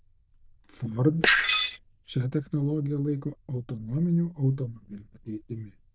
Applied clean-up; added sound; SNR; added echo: neural diffusion model UNIVERSE++.